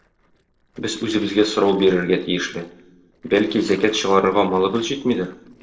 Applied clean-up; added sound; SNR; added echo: neural separator model SepFormer DNS4.